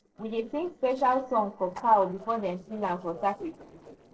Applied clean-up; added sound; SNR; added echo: neural separator model SepFormer DNS4.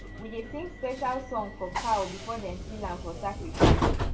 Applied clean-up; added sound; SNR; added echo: none; Train; -4 dB; reverberation time 0.2 s.